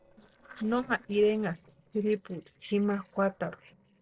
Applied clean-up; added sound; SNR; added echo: neural separator model SepFormer DNS4.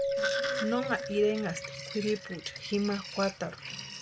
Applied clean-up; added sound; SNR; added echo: none; Sink (filling or washing) + Keyboard (musical); 3 dB; none.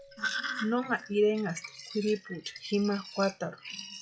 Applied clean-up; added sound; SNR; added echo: classical method log-MMSE.